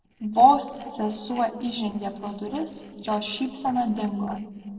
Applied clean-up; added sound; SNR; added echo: neural separator model SepFormer DNS4.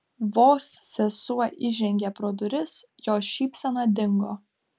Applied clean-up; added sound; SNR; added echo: none; none; none; none.